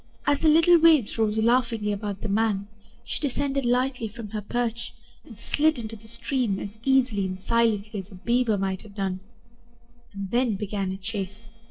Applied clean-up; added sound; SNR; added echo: neural separator model SepFormer DNS4.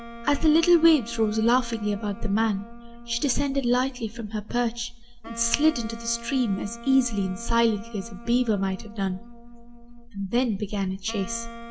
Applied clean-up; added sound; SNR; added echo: none; Wind instrument, woodwind instrument; 17 dB; reverberation time 0.3 s.